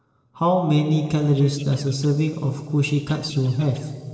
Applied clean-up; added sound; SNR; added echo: neural separator model SepFormer DNS4.